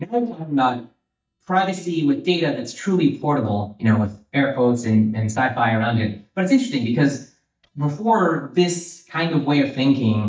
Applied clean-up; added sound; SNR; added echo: neural mask model DeepFilterNet 3.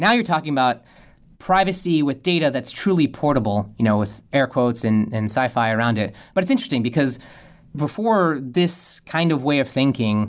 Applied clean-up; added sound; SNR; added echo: none; none; none; none.